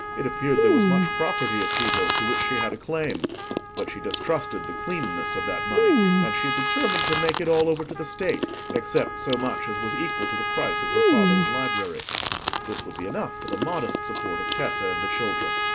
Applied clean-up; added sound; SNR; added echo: none; Trumpet + Chewing, mastication; -4 dB; none.